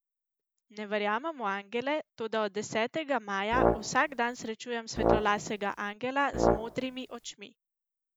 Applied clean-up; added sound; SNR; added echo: none; Brass instrument; -2 dB; none.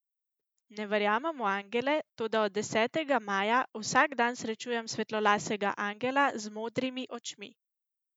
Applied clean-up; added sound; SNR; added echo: none; none; none; none.